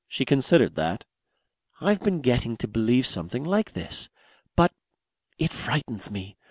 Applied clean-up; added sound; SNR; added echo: none; none; none; none.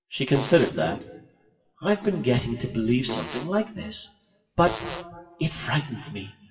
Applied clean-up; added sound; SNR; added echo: classical method WPE with log-MMSE.